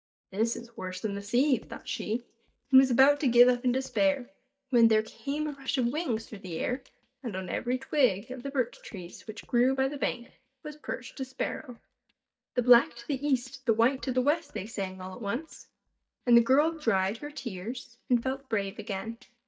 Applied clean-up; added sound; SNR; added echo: neural mask model DeepFilterNet 3.